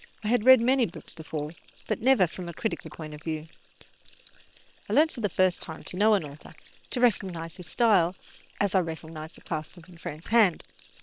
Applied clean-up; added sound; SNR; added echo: neural separator model SepFormer WHAM!.